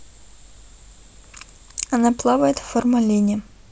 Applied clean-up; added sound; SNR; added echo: none; none; none; none.